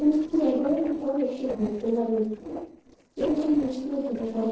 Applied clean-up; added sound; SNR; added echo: neural separator model SepFormer DNS4.